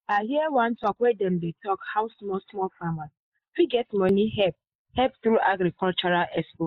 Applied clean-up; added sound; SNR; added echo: neural mask model Resemble Enhance denoiser.